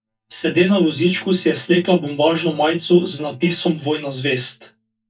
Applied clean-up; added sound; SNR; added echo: neural mask model DeepFilterNet 3.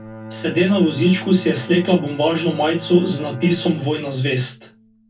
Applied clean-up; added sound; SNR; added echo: none; Bowed string instrument; 16 dB; reverberation time 0.2 s.